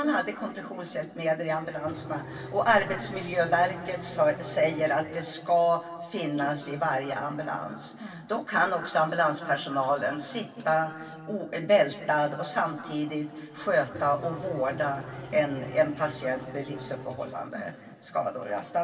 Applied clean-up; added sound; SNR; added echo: none; Race car, auto racing / Engine starting; 14 dB; reverberation time 2.5 s.